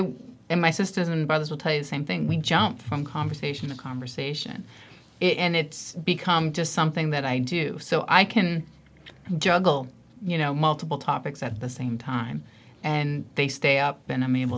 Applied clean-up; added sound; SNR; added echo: none; none; none; none.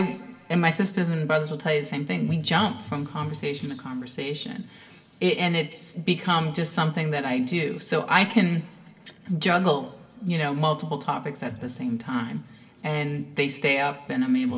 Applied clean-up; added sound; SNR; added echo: none; none; none; reverberation time 2.0 s.